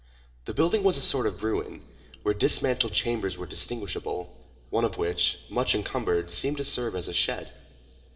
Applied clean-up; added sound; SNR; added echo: none; none; none; reverberation time 2.6 s.